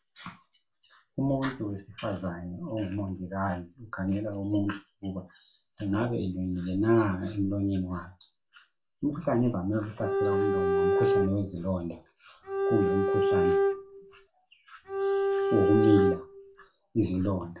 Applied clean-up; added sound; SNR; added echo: none; Bowed string instrument; -4 dB; reverberation time 0.2 s.